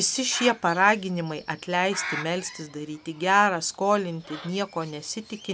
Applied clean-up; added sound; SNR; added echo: none; Bird; 15 dB; none.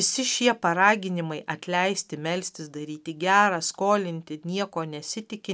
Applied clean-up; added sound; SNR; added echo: none; none; none; none.